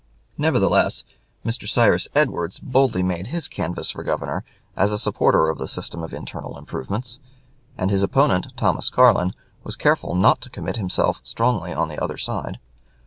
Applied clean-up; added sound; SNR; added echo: none; none; none; none.